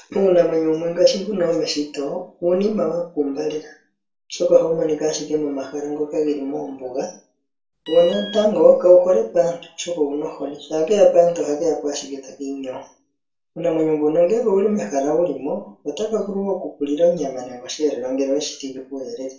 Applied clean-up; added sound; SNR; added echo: none; Alarm; 15 dB; reverberation time 0.3 s.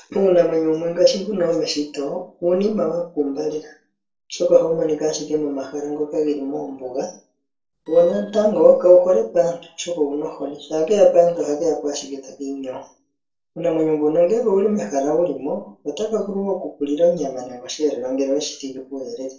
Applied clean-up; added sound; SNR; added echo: neural separator model SepFormer DNS4.